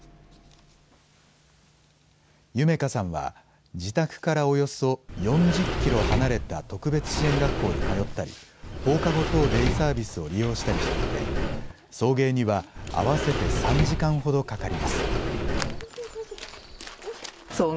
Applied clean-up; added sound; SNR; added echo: none; Sliding door; 0 dB; none.